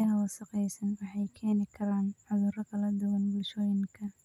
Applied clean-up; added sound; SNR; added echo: none; none; none; none.